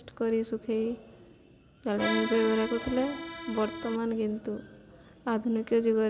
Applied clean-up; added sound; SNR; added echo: none; Accordion; 5 dB; none.